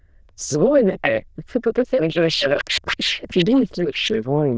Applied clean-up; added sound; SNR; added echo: neural diffusion model UNIVERSE++.